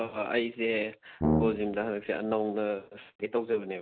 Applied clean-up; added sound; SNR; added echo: none; Brass instrument; 0 dB; none.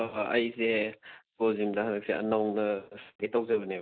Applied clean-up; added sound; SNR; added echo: neural mask model Resemble Enhance denoiser.